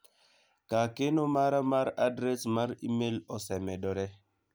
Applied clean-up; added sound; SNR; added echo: none; none; none; none.